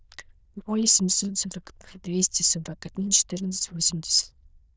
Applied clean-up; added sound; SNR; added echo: neural diffusion model UNIVERSE++.